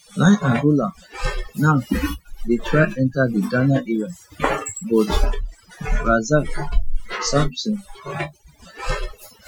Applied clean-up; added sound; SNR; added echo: classical method Wiener filter.